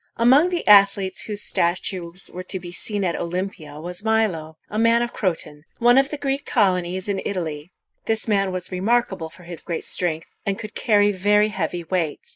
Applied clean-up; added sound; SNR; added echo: neural mask model Resemble Enhance denoiser.